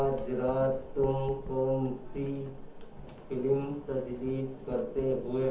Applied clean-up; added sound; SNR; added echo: none; Writing; 12 dB; reverberation time 0.6 s.